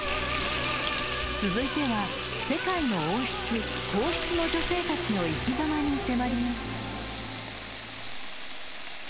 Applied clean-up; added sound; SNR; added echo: none; Frying (food); 4 dB; none.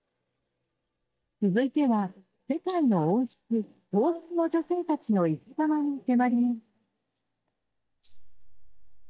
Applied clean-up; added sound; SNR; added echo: neural mask model DeepFilterNet 3.